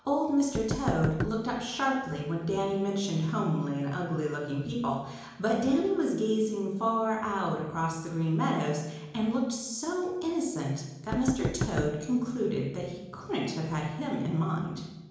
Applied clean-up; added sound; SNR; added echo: none; Knock; 6 dB; reverberation time 1.0 s.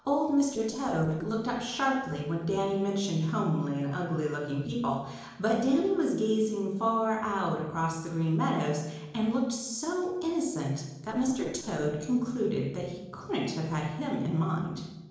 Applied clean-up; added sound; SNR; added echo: neural separator model SepFormer DNS4.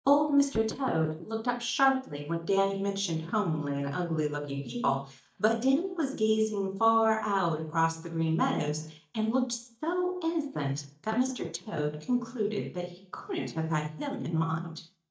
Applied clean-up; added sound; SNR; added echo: neural mask model DeepFilterNet 3.